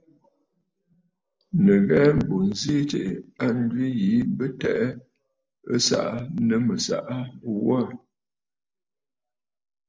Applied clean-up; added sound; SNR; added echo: none; none; none; none.